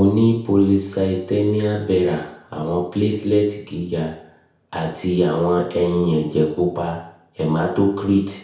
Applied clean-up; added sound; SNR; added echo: none; none; none; reverberation time 0.6 s.